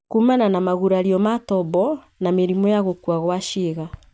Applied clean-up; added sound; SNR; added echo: none; none; none; none.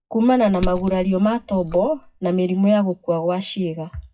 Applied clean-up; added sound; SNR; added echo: classical method WPE with log-MMSE.